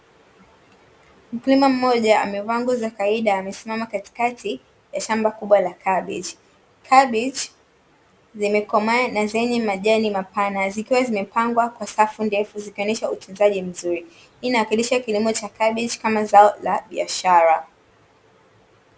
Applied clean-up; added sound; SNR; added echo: none; none; none; none.